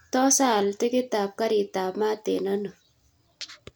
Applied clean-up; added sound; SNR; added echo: none; none; none; none.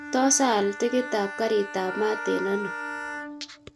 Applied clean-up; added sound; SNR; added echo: none; Bowed string instrument + Wind instrument, woodwind instrument; 9 dB; none.